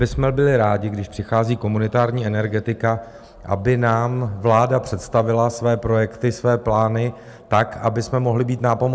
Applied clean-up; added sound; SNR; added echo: none; none; none; none.